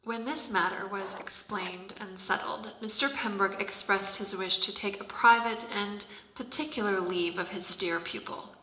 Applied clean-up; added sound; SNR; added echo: neural separator model SepFormer DNS4.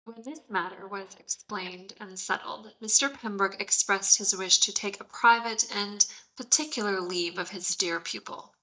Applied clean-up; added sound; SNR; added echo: neural mask model DeepFilterNet 3.